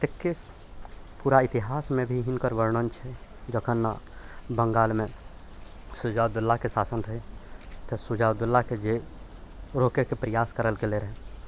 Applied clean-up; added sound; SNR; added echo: none; none; none; none.